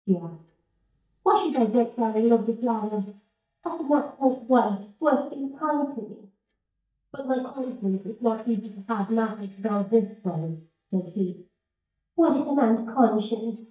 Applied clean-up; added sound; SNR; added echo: neural mask model DeepFilterNet 3.